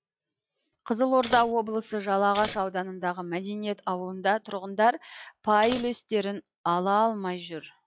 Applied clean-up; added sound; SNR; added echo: classical method log-MMSE.